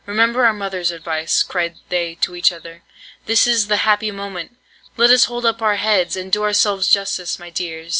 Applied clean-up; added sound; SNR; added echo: none; none; none; none.